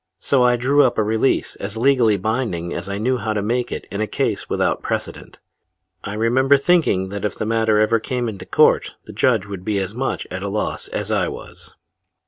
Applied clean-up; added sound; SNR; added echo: none; none; none; none.